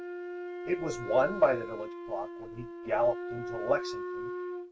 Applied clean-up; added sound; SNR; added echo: none; Wind instrument, woodwind instrument; 6 dB; none.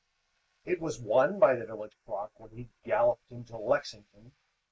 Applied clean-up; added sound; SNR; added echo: neural mask model Resemble Enhance denoiser.